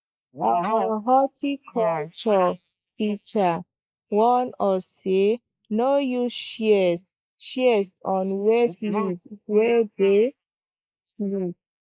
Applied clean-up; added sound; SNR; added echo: neural mask model Resemble Enhance denoiser.